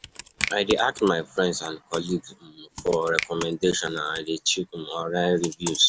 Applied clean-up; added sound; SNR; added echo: none; Computer keyboard + Finger snapping; 11 dB; none.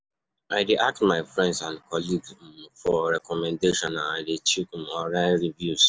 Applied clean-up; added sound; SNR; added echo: none; none; none; none.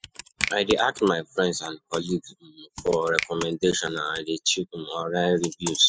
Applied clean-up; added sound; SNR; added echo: classical method spectral subtraction.